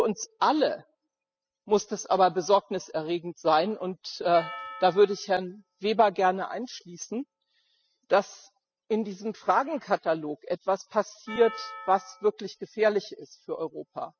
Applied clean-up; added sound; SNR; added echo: classical method spectral subtraction.